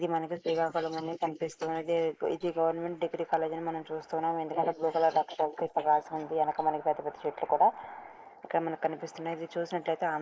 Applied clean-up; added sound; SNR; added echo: neural mask model Resemble Enhance denoiser.